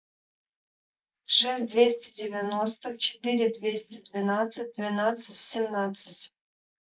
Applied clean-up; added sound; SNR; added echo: neural mask model Resemble Enhance denoiser.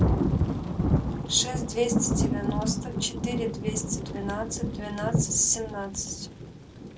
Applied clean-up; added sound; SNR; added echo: none; Thunder / Rain; -3 dB; none.